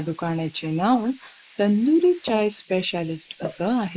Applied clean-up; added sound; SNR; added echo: neural mask model Resemble Enhance denoiser.